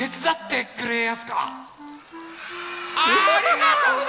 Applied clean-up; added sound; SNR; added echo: none; Alarm + Wind instrument, woodwind instrument; 19 dB; none.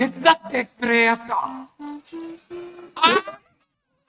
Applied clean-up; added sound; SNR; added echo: neural mask model RNNoise.